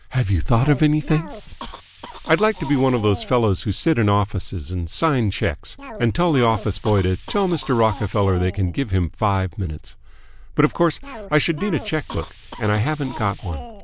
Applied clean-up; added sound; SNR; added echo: none; Cough; 18 dB; none.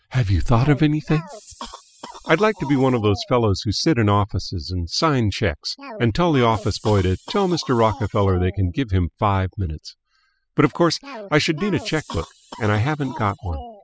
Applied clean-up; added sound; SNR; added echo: classical method spectral subtraction.